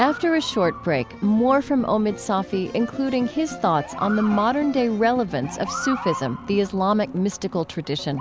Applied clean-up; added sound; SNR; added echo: none; Motor vehicle (road) / Siren; 15 dB; none.